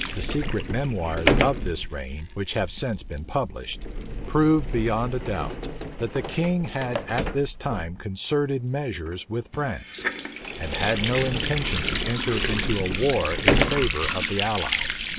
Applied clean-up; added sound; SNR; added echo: none; Water tap, faucet + Sliding door; 1 dB; none.